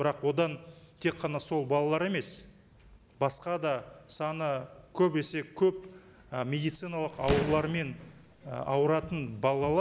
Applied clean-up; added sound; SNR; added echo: none; Fireworks; 7 dB; none.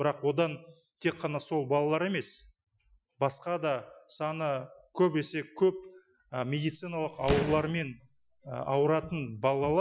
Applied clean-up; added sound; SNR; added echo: classical method Wiener filter.